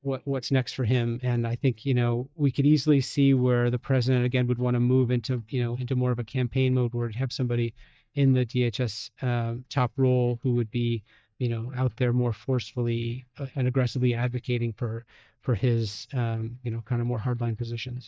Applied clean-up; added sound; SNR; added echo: neural mask model DeepFilterNet 3.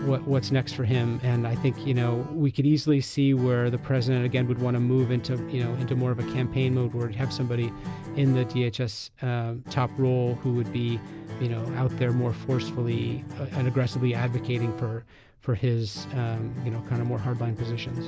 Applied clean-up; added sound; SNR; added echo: none; Acoustic guitar; 11 dB; none.